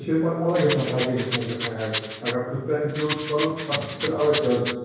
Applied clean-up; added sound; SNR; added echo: none; Rattle; 8 dB; reverberation time 1.0 s.